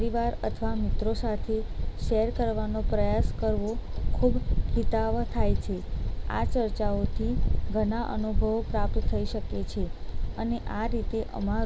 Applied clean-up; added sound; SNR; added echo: none; none; none; none.